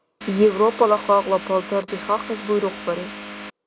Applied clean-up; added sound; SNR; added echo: none; Vehicle; 13 dB; none.